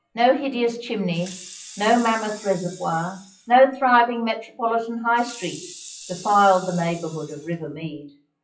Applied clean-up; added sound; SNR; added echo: classical method WPE with log-MMSE.